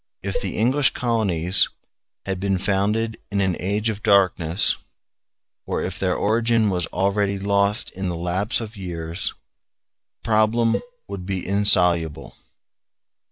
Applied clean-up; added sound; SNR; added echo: none; Cowbell; 13 dB; none.